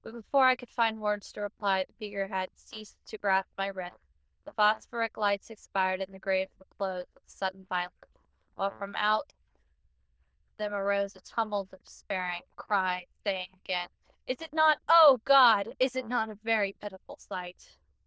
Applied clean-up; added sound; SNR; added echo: neural diffusion model UNIVERSE++.